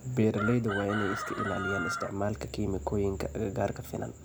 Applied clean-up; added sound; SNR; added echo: none; Chicken, rooster; 5 dB; none.